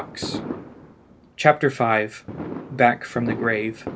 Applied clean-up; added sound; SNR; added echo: none; Fireworks; 11 dB; none.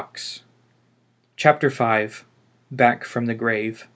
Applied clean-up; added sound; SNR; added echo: none; none; none; none.